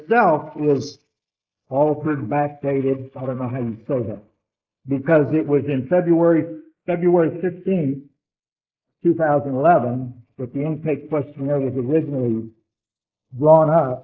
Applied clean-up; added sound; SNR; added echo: neural mask model Resemble Enhance denoiser.